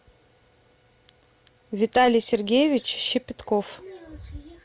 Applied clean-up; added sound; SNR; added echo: none; none; none; none.